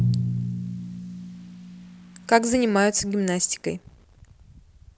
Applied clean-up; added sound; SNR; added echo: none; Drum; 5 dB; none.